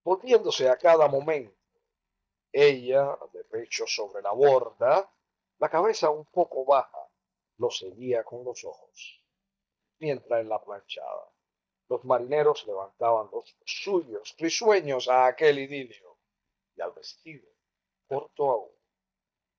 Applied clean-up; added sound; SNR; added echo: neural mask model DeepFilterNet 3.